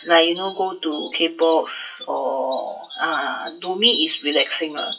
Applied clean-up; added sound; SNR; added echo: classical method WPE with log-MMSE.